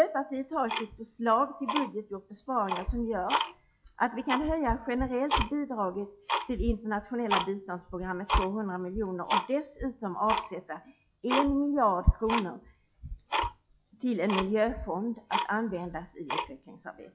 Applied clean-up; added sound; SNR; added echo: classical method log-MMSE.